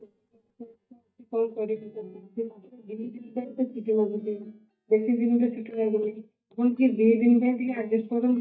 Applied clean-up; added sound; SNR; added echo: neural mask model DeepFilterNet 3.